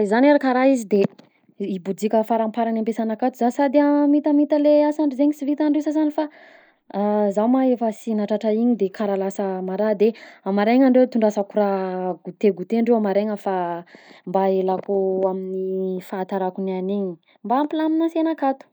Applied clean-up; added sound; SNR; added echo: neural mask model Resemble Enhance denoiser.